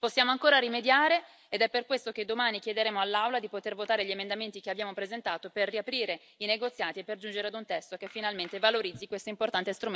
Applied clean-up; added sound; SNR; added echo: none; none; none; none.